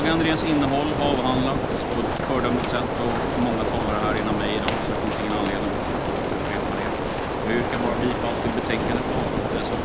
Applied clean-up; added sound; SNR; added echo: none; Rain; -2 dB; none.